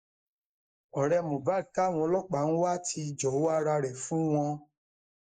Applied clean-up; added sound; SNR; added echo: neural mask model Resemble Enhance denoiser.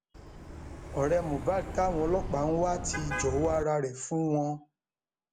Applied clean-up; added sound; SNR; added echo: none; Car passing by; 7 dB; none.